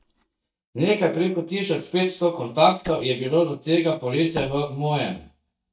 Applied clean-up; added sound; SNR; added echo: neural mask model DeepFilterNet 3.